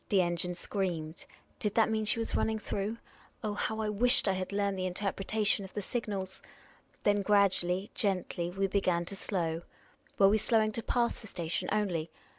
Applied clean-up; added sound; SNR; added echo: none; none; none; none.